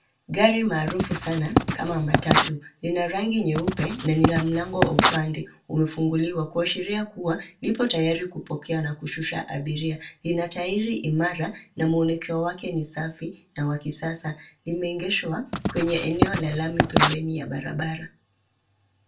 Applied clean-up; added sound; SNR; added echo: none; Writing; -3 dB; reverberation time 0.2 s.